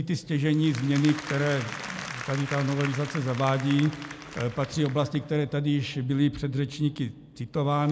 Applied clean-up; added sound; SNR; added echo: none; Applause; 14 dB; none.